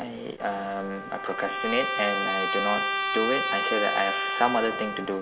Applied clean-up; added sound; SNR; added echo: none; Trumpet; 1 dB; none.